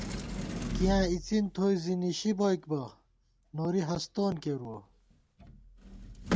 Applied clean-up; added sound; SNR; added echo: none; Sliding door; 7 dB; none.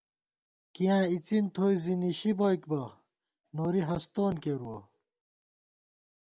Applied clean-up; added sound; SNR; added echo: none; none; none; none.